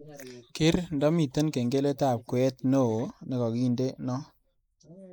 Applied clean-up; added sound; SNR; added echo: neural mask model Resemble Enhance denoiser.